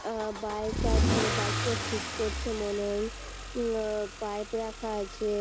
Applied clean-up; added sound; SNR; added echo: none; Engine starting / Accelerating, revving, vroom / Car; 0 dB; none.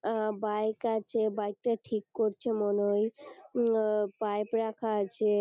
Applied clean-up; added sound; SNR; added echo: none; none; none; none.